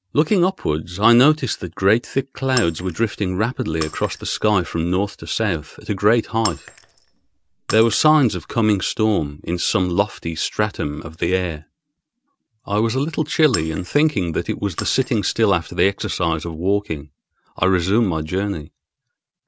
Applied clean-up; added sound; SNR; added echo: none; Shatter; 15 dB; none.